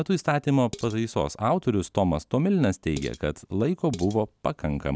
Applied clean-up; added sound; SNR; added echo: none; Dishes, pots, and pans; 19 dB; none.